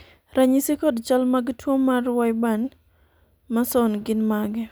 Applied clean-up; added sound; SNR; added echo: none; none; none; none.